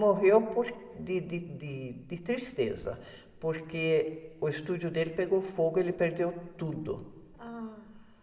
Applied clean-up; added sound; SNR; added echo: none; none; none; reverberation time 2.7 s.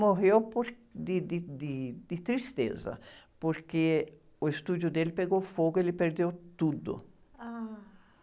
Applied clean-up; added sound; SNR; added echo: none; none; none; none.